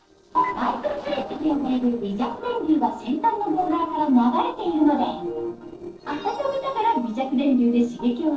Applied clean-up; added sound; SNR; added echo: neural separator model SepFormer DNS4.